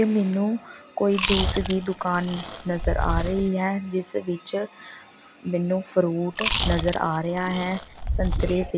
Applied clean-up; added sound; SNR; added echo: none; Chewing, mastication; 1 dB; none.